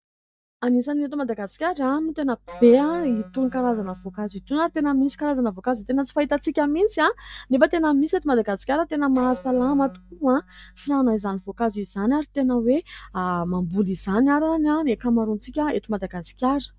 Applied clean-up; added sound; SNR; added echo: neural mask model DeepFilterNet 3.